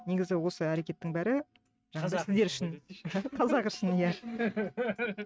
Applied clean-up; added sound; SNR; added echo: neural mask model RNNoise.